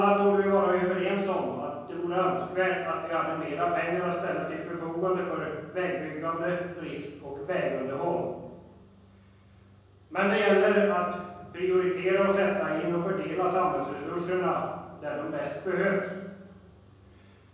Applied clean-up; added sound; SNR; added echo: none; none; none; reverberation time 1.3 s.